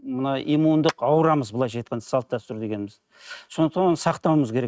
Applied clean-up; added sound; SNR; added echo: neural mask model RNNoise.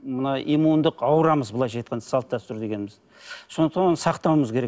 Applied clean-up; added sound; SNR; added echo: none; none; none; none.